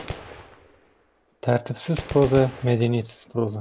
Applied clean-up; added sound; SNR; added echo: none; Gunshot, gunfire; 14 dB; none.